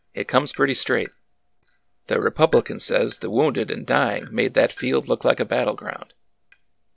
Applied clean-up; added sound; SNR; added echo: neural separator model SepFormer DNS4.